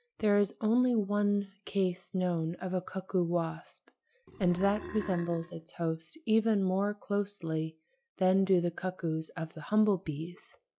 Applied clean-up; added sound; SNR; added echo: classical method log-MMSE.